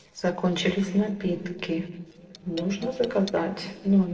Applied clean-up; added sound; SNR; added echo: neural separator model SepFormer DNS4.